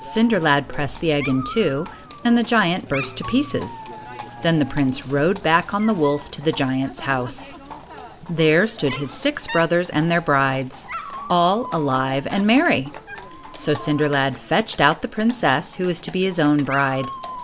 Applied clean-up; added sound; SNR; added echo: none; Dog + Livestock, farm animals, working animals; 15 dB; none.